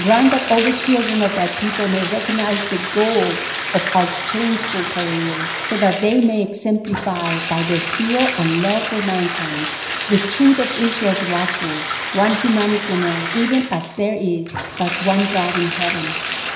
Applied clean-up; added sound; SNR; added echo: none; Bathtub (filling or washing); 5 dB; reverberation time 0.9 s.